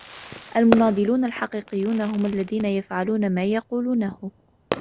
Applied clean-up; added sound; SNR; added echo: none; Fireworks; 11 dB; none.